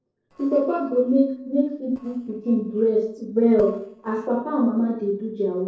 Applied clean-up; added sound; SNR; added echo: neural separator model SepFormer DNS4.